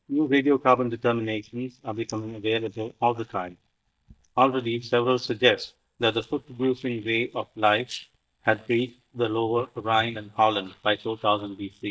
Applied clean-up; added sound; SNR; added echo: neural mask model DeepFilterNet 3.